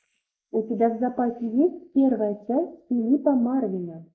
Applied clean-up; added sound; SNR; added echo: neural mask model Resemble Enhance denoiser.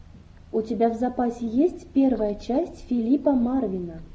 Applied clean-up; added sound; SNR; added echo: none; none; none; none.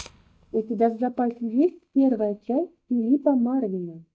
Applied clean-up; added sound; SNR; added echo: neural mask model DeepFilterNet 3.